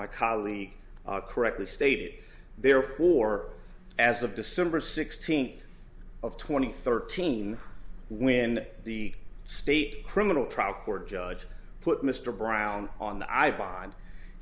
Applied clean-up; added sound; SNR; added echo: none; none; none; none.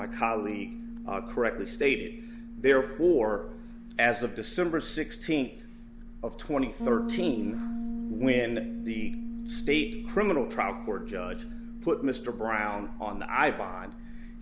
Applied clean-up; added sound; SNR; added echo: none; Bass guitar; 9 dB; none.